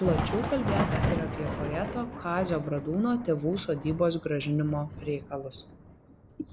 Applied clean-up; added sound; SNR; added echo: none; Thunder; 4 dB; none.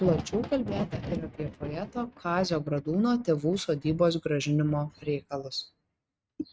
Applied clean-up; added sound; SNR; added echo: neural mask model RNNoise.